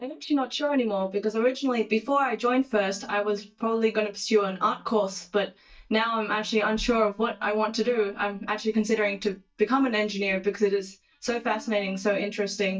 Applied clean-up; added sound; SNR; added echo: neural mask model DeepFilterNet 3.